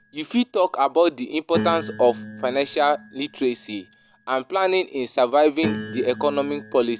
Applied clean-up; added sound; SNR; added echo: none; Piano; 14 dB; none.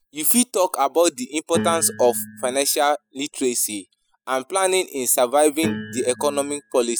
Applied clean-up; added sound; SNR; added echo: classical method spectral subtraction.